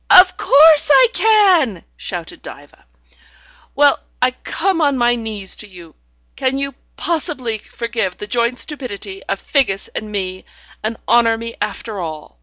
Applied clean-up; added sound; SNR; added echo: none; none; none; none.